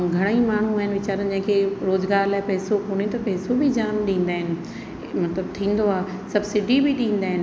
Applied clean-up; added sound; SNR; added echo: none; none; none; none.